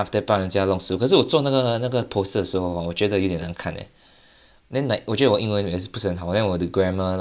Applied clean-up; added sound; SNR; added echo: none; none; none; none.